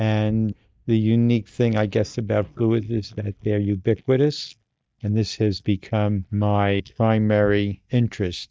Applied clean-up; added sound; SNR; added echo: neural mask model DeepFilterNet 3.